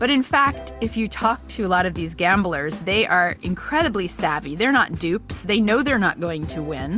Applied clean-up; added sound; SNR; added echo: none; none; none; none.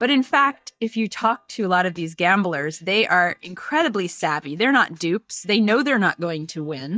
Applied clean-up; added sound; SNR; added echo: neural mask model DeepFilterNet 3.